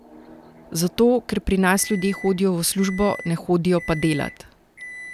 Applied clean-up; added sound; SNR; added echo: none; Microwave oven; 17 dB; none.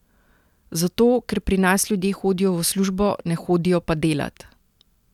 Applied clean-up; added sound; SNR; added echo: none; none; none; none.